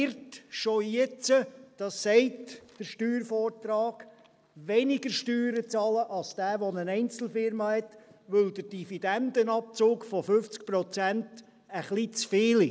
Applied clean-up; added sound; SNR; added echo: none; none; none; none.